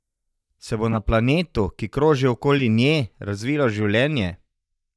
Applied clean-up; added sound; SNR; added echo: neural mask model DeepFilterNet 3.